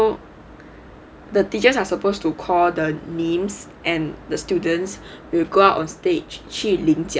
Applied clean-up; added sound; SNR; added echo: none; none; none; none.